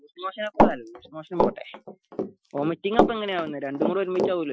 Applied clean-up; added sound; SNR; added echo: classical method Wiener filter.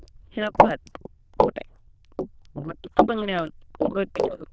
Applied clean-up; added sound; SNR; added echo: neural diffusion model UNIVERSE++.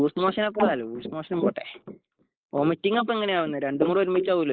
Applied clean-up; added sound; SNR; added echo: neural mask model Resemble Enhance denoiser.